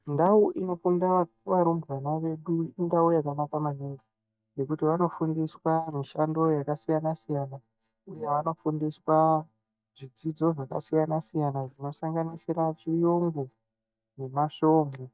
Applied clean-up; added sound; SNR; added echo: neural mask model DeepFilterNet 3.